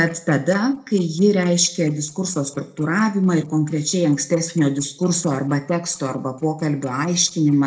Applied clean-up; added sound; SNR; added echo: neural separator model SepFormer DNS4.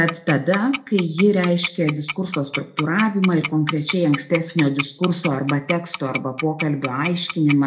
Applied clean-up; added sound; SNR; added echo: none; Tick-tock; 10 dB; reverberation time 0.3 s.